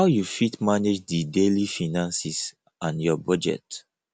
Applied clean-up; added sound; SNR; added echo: none; none; none; none.